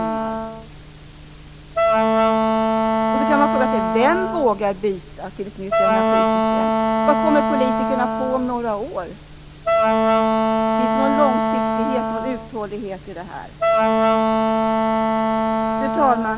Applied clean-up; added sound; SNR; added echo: none; Wind instrument, woodwind instrument; -5 dB; none.